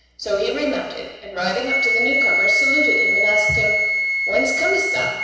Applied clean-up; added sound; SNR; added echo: none; Wind instrument, woodwind instrument; -4 dB; reverberation time 1.0 s.